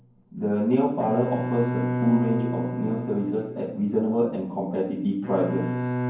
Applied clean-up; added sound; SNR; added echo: none; Bowed string instrument; 5 dB; reverberation time 0.9 s.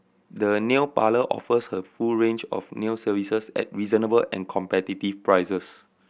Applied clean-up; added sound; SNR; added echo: none; none; none; none.